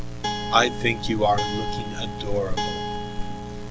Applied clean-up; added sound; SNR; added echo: none; Guitar; 6 dB; none.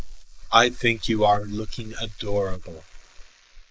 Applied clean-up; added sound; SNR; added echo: neural mask model Resemble Enhance denoiser.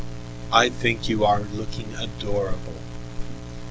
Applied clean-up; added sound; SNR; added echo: none; none; none; none.